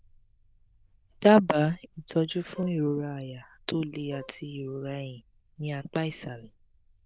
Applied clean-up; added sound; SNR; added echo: neural diffusion model UNIVERSE++.